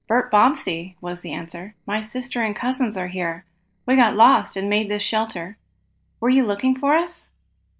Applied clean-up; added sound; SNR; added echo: neural separator model SepFormer DNS4.